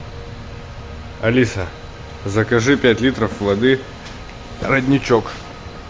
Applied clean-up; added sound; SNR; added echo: none; none; none; none.